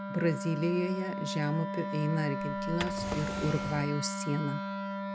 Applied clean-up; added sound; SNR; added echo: none; Drawer open or close + Wind instrument, woodwind instrument; 3 dB; none.